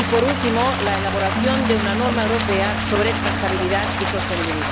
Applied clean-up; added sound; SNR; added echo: none; Piano + Stream; 0 dB; none.